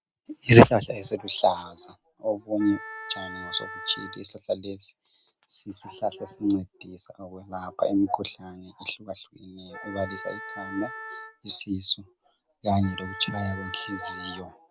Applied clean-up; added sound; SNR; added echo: none; Wind instrument, woodwind instrument; 13 dB; none.